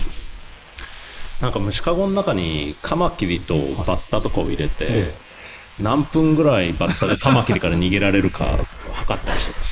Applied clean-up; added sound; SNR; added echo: neural mask model Resemble Enhance denoiser.